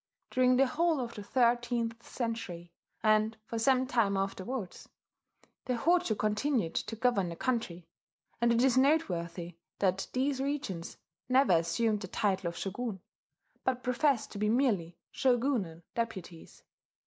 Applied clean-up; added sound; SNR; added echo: none; none; none; none.